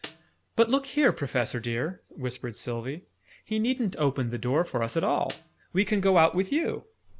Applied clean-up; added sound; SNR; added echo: none; Snare drum; 19 dB; none.